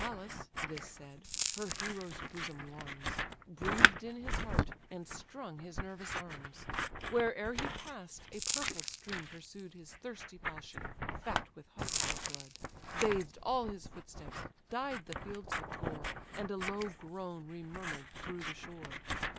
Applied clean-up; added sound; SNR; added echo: none; Scissors + Crackle; -3 dB; none.